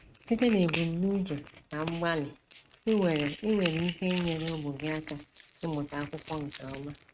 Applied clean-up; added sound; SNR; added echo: neural mask model RNNoise.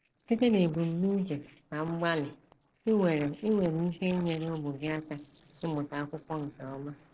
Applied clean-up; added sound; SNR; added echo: neural separator model SepFormer DNS4.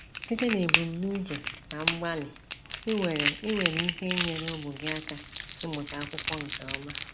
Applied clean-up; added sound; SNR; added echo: none; Crackle; 1 dB; none.